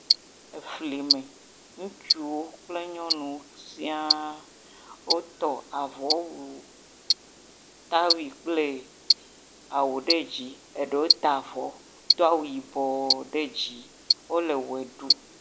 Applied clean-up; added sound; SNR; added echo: none; Tick-tock; 0 dB; none.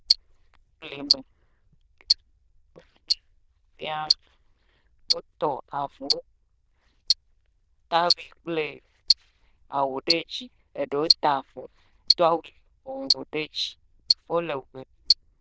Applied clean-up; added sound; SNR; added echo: neural diffusion model UNIVERSE++.